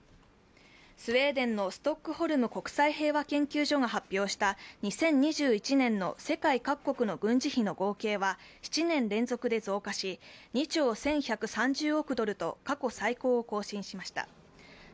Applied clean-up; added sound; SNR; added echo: none; none; none; none.